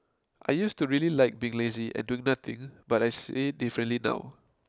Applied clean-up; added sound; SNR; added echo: none; none; none; none.